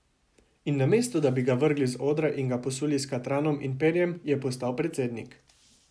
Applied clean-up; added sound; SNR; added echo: none; none; none; none.